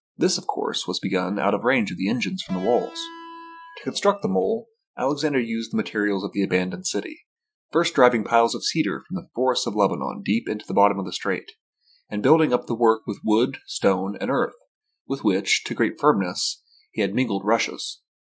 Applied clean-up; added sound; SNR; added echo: classical method Wiener filter.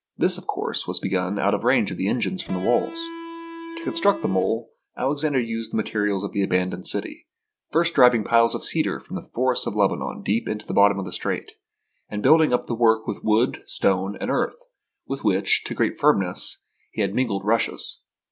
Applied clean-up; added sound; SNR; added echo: none; Electric guitar; 11 dB; none.